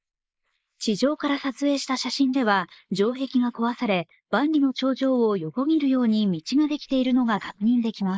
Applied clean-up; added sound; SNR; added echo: neural mask model Resemble Enhance denoiser.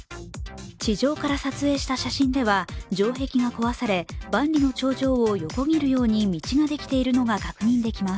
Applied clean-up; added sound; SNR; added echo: none; none; none; none.